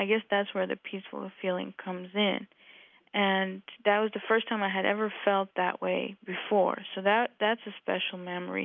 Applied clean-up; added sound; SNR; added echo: none; none; none; none.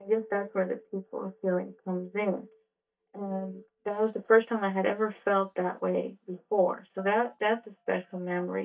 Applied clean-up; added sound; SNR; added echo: neural mask model DeepFilterNet 3.